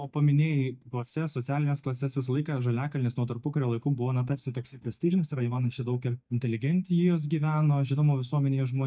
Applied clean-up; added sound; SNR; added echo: neural mask model DeepFilterNet 3.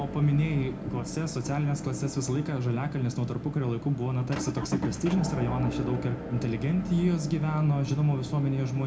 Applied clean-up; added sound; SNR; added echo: none; Motor vehicle (road) / Engine; 8 dB; reverberation time 0.3 s.